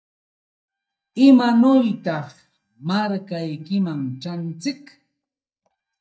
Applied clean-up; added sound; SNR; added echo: neural mask model DeepFilterNet 3.